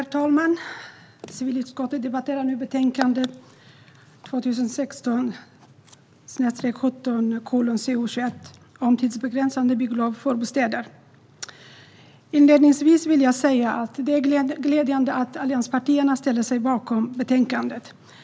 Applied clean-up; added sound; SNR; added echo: none; none; none; none.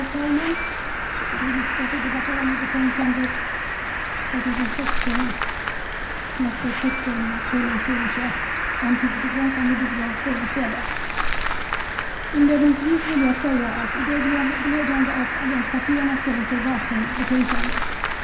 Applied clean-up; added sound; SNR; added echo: none; Cricket; 1 dB; reverberation time 0.5 s.